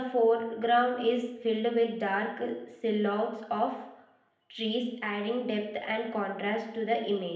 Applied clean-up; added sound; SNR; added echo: none; none; none; reverberation time 0.8 s.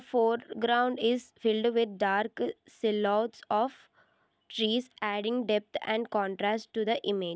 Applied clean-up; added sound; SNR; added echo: none; none; none; none.